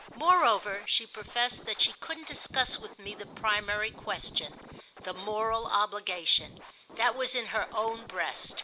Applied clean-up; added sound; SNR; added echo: none; Scratching (performance technique); 19 dB; none.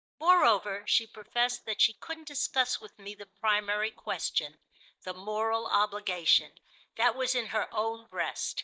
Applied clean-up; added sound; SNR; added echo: neural mask model DeepFilterNet 3.